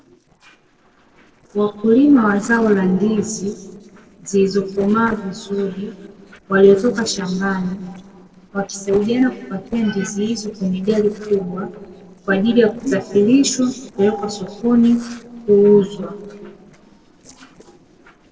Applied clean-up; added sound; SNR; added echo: neural separator model SepFormer DNS4.